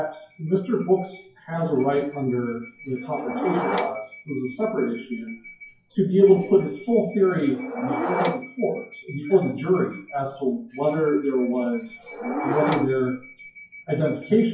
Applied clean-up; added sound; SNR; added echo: classical method WPE with log-MMSE.